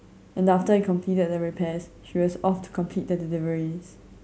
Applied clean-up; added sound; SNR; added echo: none; none; none; none.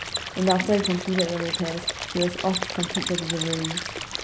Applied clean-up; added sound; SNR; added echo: none; Mechanisms + Stream / Liquid; 4 dB; none.